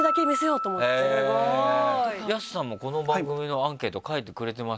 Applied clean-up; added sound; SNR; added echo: none; Piano; 7 dB; none.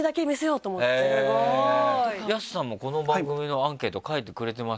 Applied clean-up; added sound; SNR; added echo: none; none; none; none.